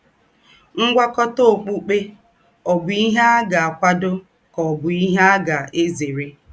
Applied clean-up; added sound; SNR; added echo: none; none; none; none.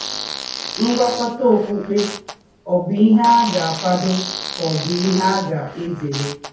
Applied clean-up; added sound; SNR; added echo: none; Fart; 10 dB; reverberation time 0.6 s.